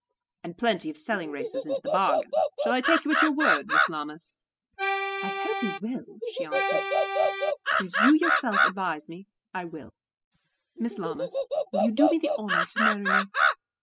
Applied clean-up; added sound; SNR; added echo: classical method spectral subtraction.